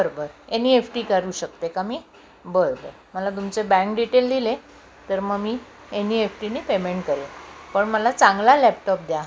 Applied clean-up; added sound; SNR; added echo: none; none; none; none.